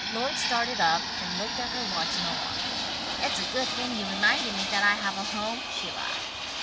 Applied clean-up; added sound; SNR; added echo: none; Fixed-wing aircraft, airplane; 0 dB; none.